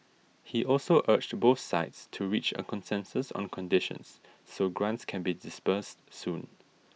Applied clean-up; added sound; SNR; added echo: none; none; none; none.